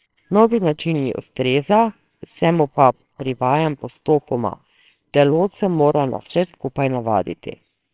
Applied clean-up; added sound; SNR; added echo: neural separator model SepFormer WHAMR!.